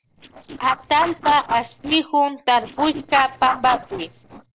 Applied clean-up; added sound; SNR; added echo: neural separator model SepFormer DNS4.